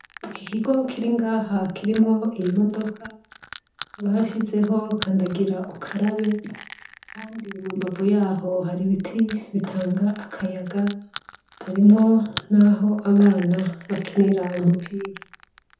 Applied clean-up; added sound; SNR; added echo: none; Crushing; 18 dB; reverberation time 0.5 s.